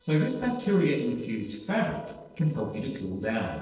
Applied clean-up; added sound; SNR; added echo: neural separator model SepFormer DNS4.